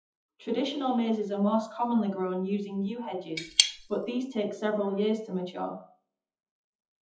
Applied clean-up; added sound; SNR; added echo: classical method WPE with log-MMSE.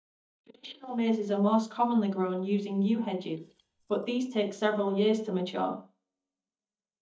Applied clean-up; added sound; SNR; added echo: neural mask model DeepFilterNet 3.